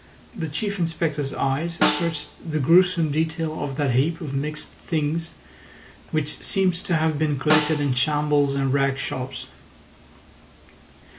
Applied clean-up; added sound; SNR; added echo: none; Snare drum; 6 dB; none.